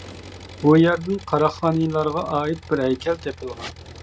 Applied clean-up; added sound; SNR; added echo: none; Engine; 19 dB; none.